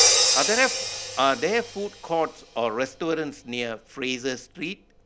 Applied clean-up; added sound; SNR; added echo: none; Crash cymbal; 0 dB; none.